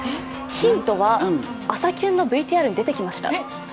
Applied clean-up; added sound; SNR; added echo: none; Wind instrument, woodwind instrument; 15 dB; none.